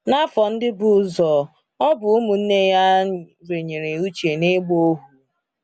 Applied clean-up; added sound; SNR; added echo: none; none; none; none.